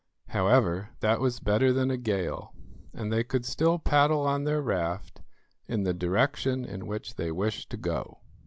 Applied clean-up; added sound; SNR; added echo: none; none; none; none.